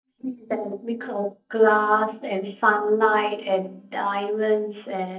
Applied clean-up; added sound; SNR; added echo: neural mask model DeepFilterNet 3.